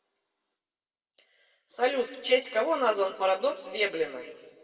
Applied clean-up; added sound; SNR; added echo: none; none; none; reverberation time 1.4 s.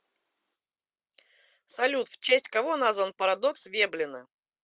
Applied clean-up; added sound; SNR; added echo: none; none; none; none.